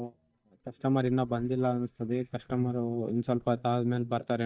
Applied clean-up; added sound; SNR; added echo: neural mask model DeepFilterNet 3.